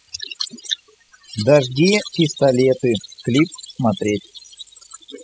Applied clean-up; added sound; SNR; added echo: classical method spectral subtraction.